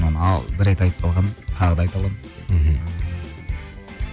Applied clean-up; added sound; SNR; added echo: none; none; none; none.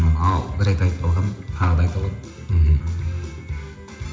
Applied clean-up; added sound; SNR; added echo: none; none; none; reverberation time 0.8 s.